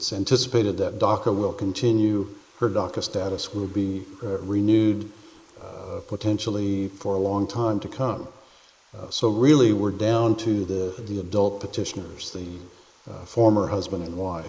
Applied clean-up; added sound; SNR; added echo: neural mask model Resemble Enhance denoiser.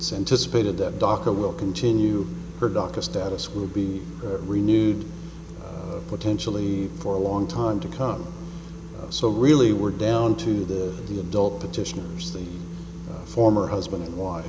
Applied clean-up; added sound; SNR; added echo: none; Wind; 12 dB; none.